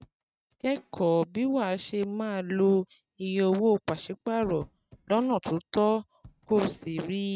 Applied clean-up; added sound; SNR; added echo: neural mask model RNNoise.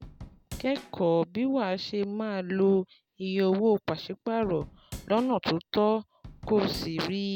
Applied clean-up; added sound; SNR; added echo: none; Drum / Drum kit; 16 dB; none.